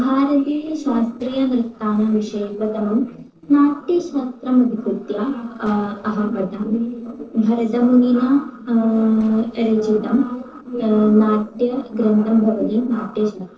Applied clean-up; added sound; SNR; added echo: neural separator model SepFormer DNS4.